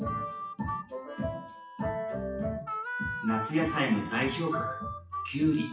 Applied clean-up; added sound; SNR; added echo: classical method WPE with log-MMSE.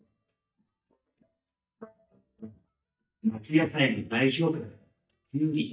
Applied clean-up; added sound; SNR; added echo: neural mask model DeepFilterNet 3.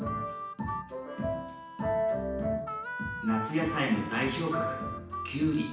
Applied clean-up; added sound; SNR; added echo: none; Harmonica; 8 dB; reverberation time 0.9 s.